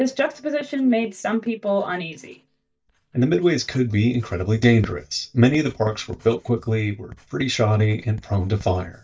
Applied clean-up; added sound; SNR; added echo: neural mask model DeepFilterNet 3.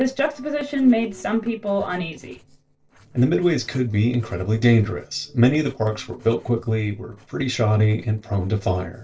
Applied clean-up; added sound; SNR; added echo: neural separator model SepFormer DNS4.